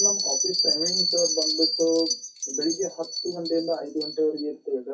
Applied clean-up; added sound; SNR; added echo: classical method WPE with log-MMSE.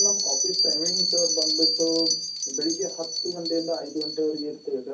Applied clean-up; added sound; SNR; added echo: none; Bell; -3 dB; reverberation time 0.3 s.